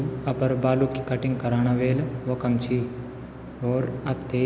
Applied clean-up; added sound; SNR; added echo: none; none; none; none.